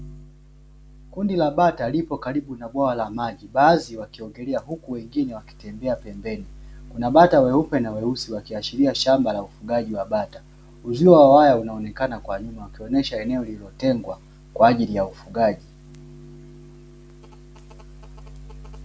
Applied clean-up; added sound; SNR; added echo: none; none; none; none.